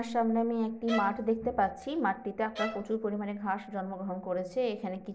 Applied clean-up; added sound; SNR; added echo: none; Bowed string instrument; 8 dB; none.